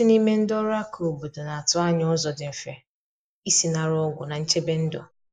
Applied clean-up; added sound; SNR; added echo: neural mask model Resemble Enhance denoiser.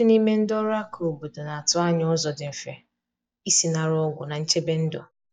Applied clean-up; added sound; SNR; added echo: neural mask model DeepFilterNet 3.